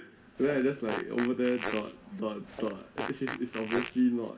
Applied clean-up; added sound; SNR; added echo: none; Fart; 9 dB; reverberation time 1.5 s.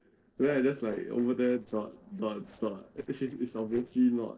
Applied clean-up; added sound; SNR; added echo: neural separator model SepFormer DNS4.